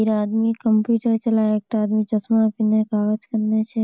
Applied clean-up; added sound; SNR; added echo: none; none; none; none.